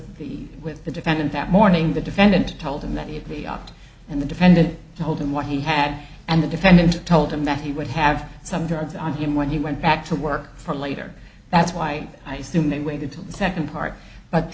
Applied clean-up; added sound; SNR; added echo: none; none; none; none.